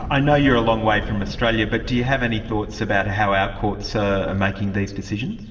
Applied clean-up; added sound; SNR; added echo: none; Thunder / Explosion; 11 dB; reverberation time 2.7 s.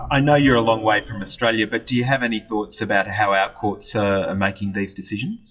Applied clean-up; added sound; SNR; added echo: classical method WPE with log-MMSE.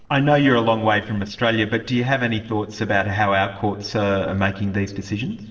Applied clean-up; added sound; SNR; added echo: neural separator model SepFormer DNS4.